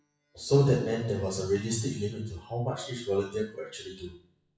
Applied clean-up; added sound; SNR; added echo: classical method WPE with log-MMSE.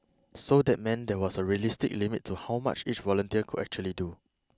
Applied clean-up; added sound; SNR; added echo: none; none; none; none.